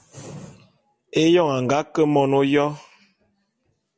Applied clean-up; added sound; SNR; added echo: none; none; none; none.